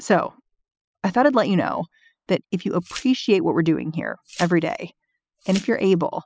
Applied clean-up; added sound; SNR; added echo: classical method spectral subtraction.